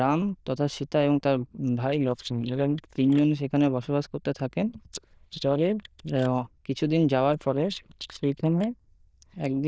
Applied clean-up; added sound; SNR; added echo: neural diffusion model UNIVERSE++.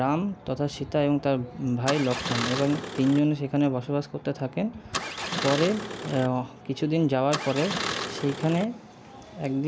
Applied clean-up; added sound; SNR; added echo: none; Engine starting; 6 dB; none.